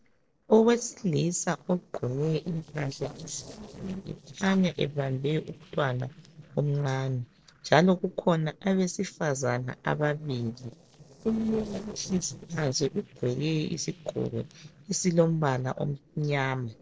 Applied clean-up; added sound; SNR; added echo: neural separator model SepFormer DNS4.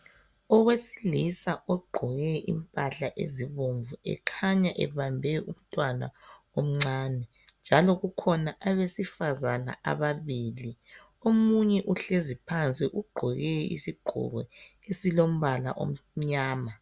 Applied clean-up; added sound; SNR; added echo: none; none; none; none.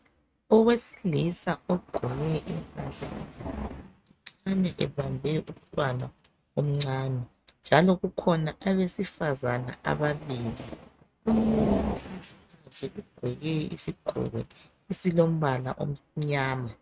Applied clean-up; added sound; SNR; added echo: neural mask model RNNoise.